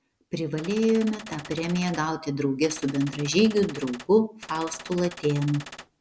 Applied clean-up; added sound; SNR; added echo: none; Gunshot, gunfire; 16 dB; none.